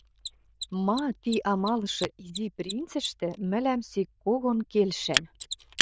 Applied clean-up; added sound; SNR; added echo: neural diffusion model UNIVERSE++.